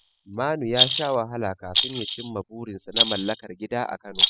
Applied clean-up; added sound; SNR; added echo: classical method spectral subtraction.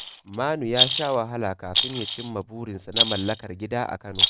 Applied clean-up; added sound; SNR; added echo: none; Rattle; -2 dB; none.